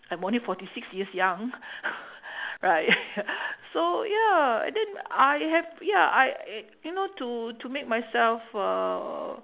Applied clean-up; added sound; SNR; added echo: none; none; none; none.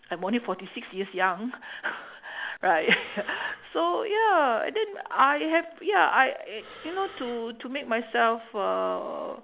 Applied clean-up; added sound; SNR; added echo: none; Breathing; 19 dB; none.